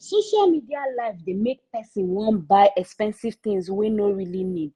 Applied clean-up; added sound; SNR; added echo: none; none; none; none.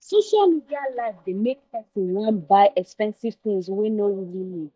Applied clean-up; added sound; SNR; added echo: neural mask model DeepFilterNet 3.